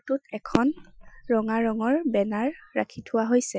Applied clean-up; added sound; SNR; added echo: classical method Wiener filter.